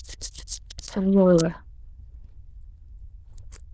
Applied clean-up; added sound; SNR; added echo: neural diffusion model UNIVERSE++.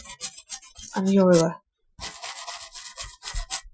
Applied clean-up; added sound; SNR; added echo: classical method Wiener filter.